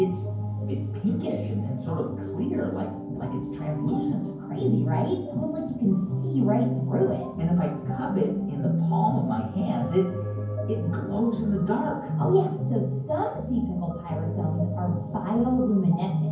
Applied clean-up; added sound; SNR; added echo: none; none; none; reverberation time 0.9 s.